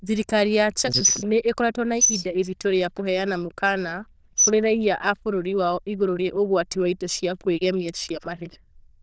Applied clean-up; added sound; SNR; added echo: neural diffusion model UNIVERSE++.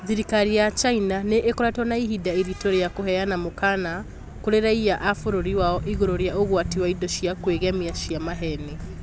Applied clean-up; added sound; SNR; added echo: none; none; none; none.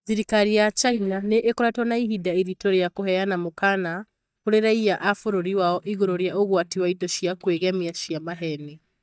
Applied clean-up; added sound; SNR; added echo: neural mask model DeepFilterNet 3.